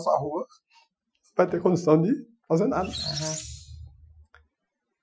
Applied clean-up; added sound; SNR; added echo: classical method Wiener filter.